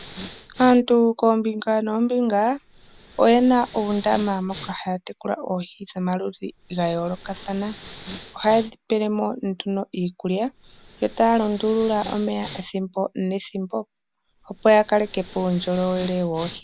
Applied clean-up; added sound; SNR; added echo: none; Respiratory sounds; 20 dB; none.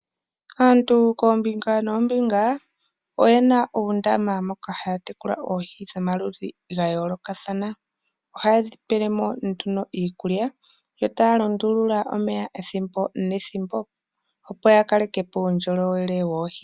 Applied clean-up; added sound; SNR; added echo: none; none; none; none.